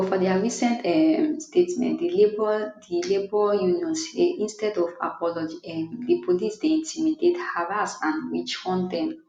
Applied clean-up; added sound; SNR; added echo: none; none; none; none.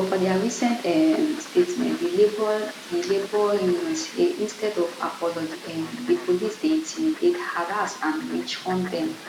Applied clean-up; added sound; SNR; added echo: none; Fowl; 15 dB; none.